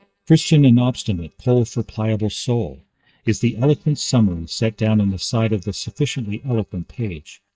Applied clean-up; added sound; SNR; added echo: neural mask model DeepFilterNet 3.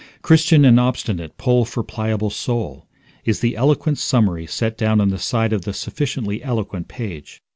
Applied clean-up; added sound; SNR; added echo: none; none; none; none.